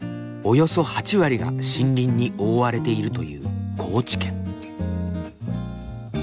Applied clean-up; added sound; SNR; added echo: none; none; none; none.